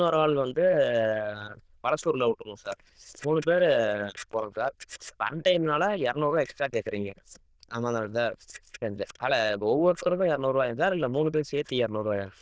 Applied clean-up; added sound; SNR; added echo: neural diffusion model UNIVERSE++.